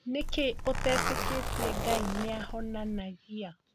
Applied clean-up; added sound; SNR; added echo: none; Zipper (clothing); -1 dB; none.